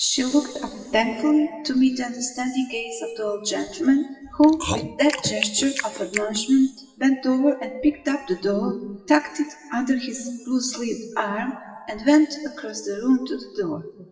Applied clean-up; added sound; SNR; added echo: classical method WPE with log-MMSE.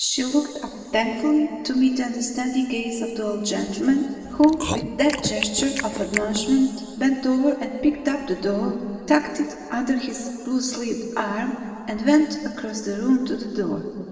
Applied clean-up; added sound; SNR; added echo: none; Chewing, mastication; 8 dB; reverberation time 2.7 s.